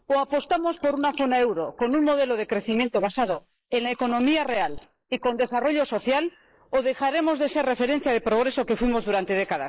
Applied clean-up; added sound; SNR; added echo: neural mask model Resemble Enhance denoiser.